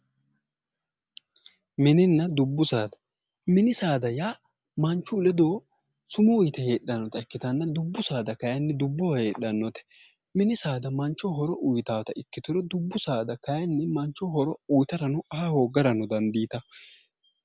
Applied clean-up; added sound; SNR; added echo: none; none; none; none.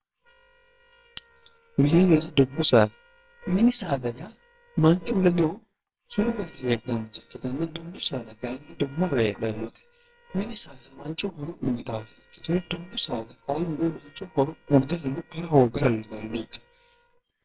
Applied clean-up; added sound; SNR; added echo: neural separator model SepFormer WHAMR!.